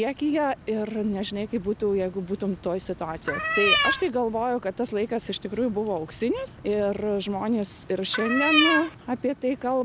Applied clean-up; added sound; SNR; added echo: none; Cat; -3 dB; none.